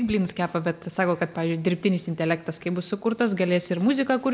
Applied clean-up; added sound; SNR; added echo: none; none; none; none.